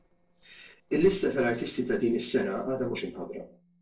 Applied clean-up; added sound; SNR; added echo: neural separator model SepFormer DNS4.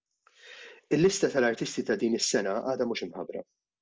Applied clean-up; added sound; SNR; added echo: none; none; none; none.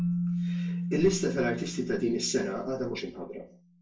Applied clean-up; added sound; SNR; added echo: none; Keyboard (musical); 3 dB; reverberation time 0.3 s.